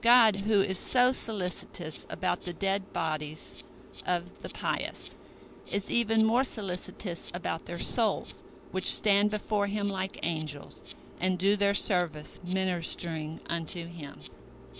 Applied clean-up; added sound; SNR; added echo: none; Insect; 18 dB; none.